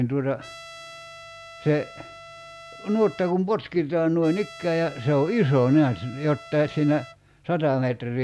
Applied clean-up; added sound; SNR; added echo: none; Trumpet; 19 dB; none.